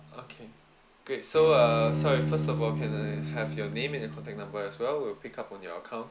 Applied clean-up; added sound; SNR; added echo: none; Bowed string instrument; 4 dB; none.